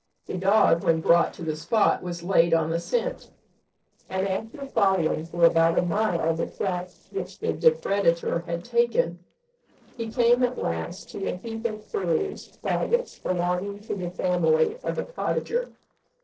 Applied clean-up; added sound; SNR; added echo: neural separator model SepFormer DNS4.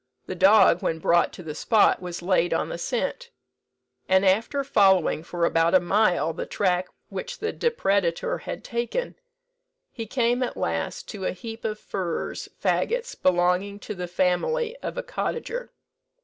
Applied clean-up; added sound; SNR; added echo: none; none; none; none.